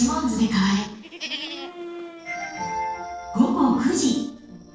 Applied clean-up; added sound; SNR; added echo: neural separator model SepFormer DNS4.